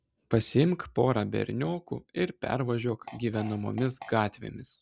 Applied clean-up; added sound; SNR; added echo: none; Fart; 18 dB; none.